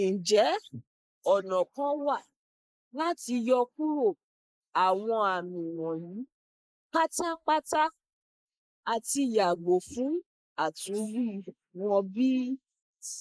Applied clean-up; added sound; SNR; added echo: neural mask model Resemble Enhance denoiser.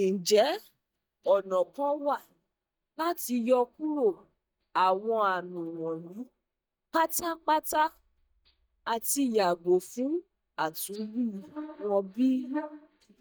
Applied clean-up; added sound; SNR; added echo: neural mask model DeepFilterNet 3.